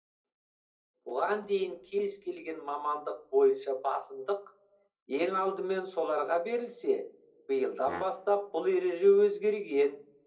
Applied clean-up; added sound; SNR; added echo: none; Brass instrument; 15 dB; reverberation time 0.3 s.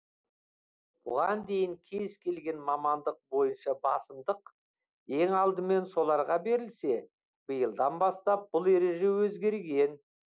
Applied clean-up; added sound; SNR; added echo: none; none; none; none.